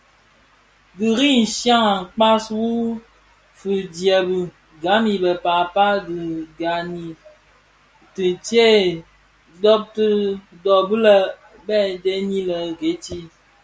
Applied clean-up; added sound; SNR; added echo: none; none; none; none.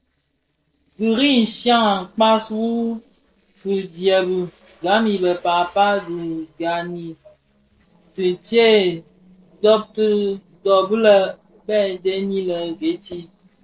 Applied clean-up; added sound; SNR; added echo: neural separator model SepFormer DNS4.